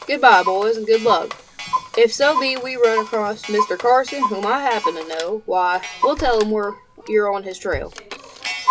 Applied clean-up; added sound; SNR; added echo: none; Clock; 7 dB; none.